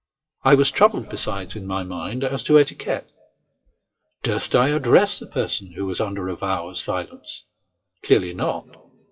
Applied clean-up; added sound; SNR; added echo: classical method WPE with log-MMSE.